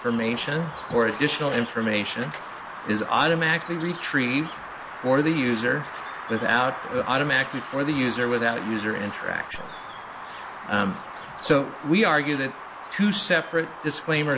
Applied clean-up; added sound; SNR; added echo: none; Bird vocalization, bird call, bird song; 11 dB; none.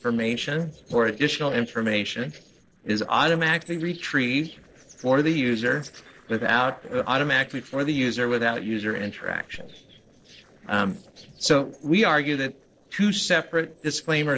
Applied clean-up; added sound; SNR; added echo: neural separator model SepFormer DNS4.